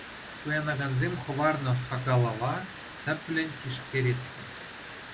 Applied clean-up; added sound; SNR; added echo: none; Water; 12 dB; none.